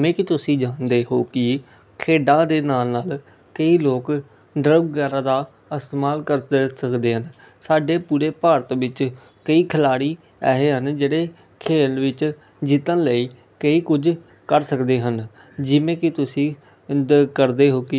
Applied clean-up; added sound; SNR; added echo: none; none; none; none.